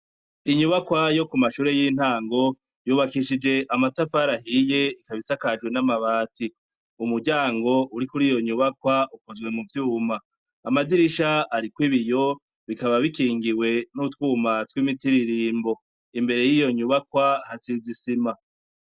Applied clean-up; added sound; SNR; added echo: none; none; none; none.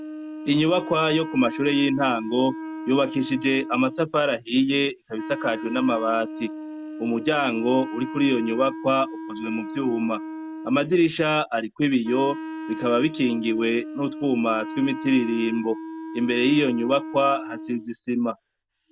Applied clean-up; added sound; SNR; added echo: none; Wind instrument, woodwind instrument; 11 dB; none.